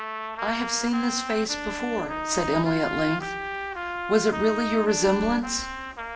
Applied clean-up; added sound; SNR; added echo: none; Trumpet; 6 dB; reverberation time 0.7 s.